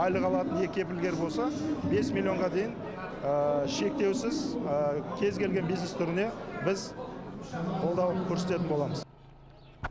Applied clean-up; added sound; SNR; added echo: none; none; none; none.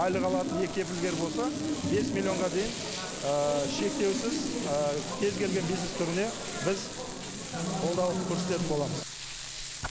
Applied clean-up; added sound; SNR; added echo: none; Frying (food); 10 dB; none.